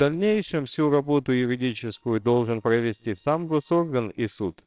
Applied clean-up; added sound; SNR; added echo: neural separator model SepFormer WHAMR!.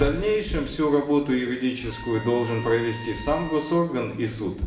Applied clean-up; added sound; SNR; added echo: none; Trumpet; 16 dB; reverberation time 1.0 s.